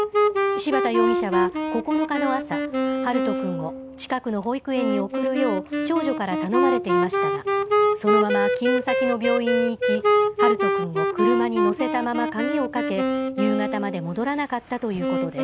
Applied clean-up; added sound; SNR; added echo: none; Wind instrument, woodwind instrument; -3 dB; none.